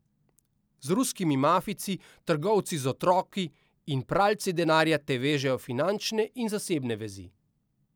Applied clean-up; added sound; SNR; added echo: none; none; none; none.